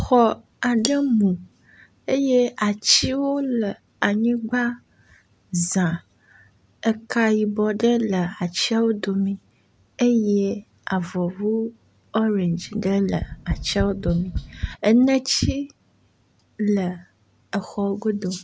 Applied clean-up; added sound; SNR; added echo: none; Cutlery, silverware + Tap; 8 dB; none.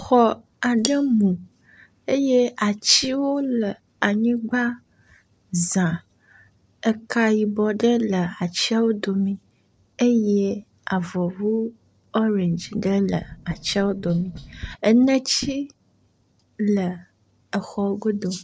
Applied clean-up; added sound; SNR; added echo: neural separator model SepFormer DNS4.